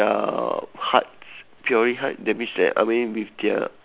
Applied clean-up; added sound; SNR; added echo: none; none; none; none.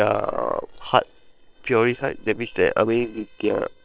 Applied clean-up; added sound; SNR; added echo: neural separator model SepFormer WHAM!.